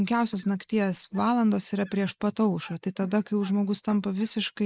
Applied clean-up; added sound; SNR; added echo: neural mask model Resemble Enhance denoiser.